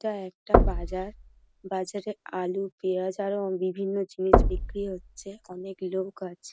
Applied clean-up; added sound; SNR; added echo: none; Knock / Wood; -5 dB; none.